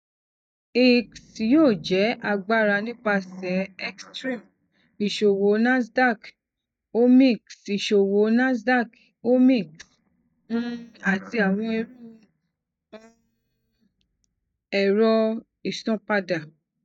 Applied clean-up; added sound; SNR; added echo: neural mask model DeepFilterNet 3.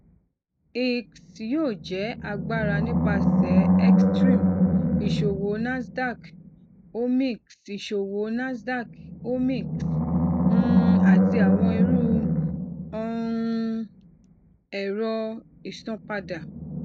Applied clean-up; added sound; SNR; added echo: none; Animal; -5 dB; none.